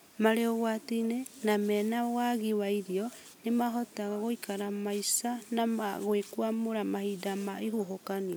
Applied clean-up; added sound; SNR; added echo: none; none; none; none.